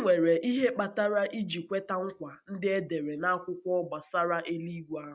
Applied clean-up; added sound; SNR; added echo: none; none; none; none.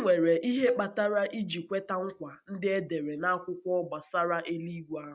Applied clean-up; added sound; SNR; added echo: none; Cowbell; 10 dB; none.